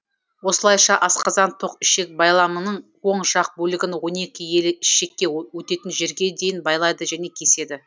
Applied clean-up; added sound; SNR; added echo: none; none; none; none.